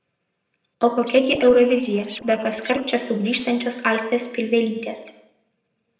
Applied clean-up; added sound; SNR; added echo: neural separator model SepFormer DNS4.